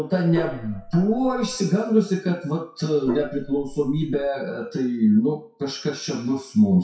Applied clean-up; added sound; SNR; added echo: classical method WPE with log-MMSE.